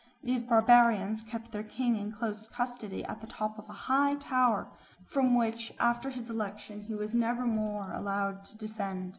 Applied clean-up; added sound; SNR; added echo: none; none; none; none.